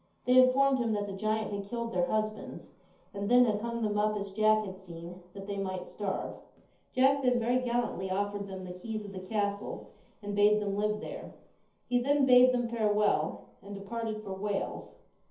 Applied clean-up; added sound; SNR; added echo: none; none; none; reverberation time 0.5 s.